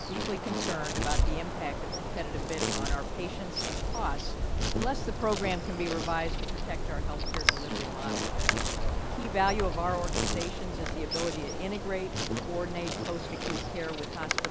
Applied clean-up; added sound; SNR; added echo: none; Wind + Insect; -4 dB; none.